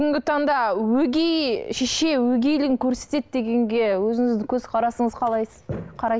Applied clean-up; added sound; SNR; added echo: none; none; none; none.